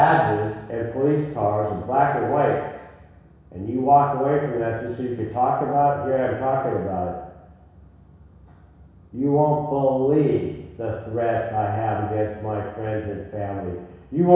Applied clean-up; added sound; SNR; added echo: none; none; none; reverberation time 1.1 s.